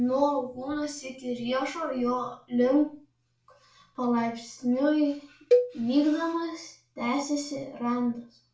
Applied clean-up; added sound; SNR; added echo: none; Cowbell; 1 dB; reverberation time 0.4 s.